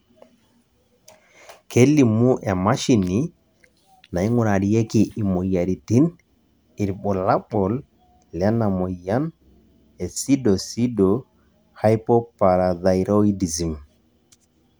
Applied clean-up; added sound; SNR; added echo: none; none; none; none.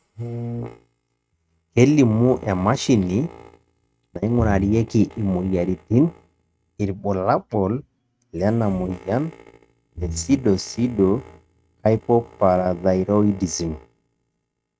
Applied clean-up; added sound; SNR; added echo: neural mask model RNNoise.